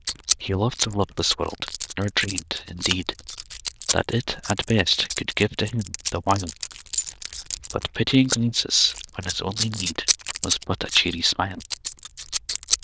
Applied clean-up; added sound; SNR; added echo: neural diffusion model UNIVERSE++.